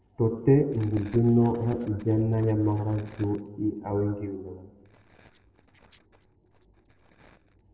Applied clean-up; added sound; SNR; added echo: neural separator model SepFormer DNS4.